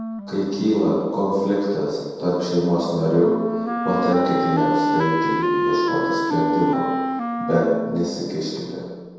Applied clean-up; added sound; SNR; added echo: none; Wind instrument, woodwind instrument; 2 dB; reverberation time 1.2 s.